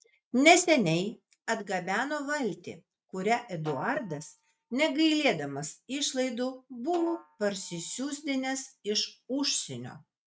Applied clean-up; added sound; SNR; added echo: neural mask model RNNoise.